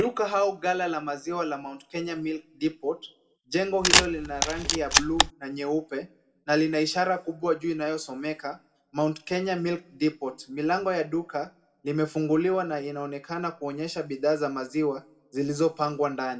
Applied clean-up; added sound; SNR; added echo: none; Camera; -4 dB; reverberation time 0.4 s.